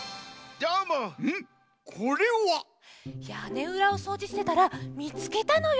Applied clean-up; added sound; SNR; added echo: none; none; none; none.